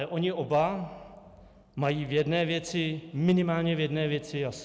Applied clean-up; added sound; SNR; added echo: none; none; none; none.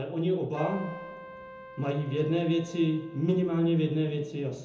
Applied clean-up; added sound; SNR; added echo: none; Keyboard (musical); 17 dB; reverberation time 0.5 s.